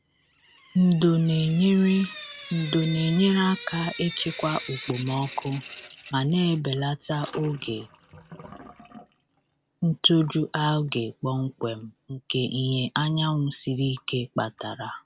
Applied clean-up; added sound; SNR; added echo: none; Drip / Sink (filling or washing); 18 dB; none.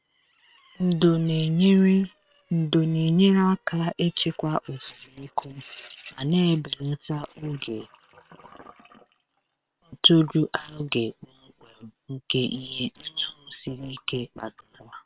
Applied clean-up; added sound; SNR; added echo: neural separator model SepFormer WHAM!.